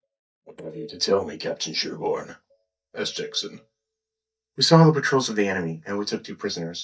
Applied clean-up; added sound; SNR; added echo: neural mask model DeepFilterNet 3.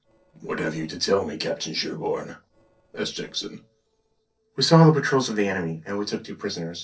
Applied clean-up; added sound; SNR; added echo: neural separator model SepFormer DNS4.